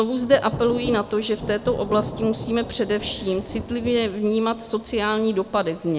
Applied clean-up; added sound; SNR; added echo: none; Thunder / Rain; 12 dB; none.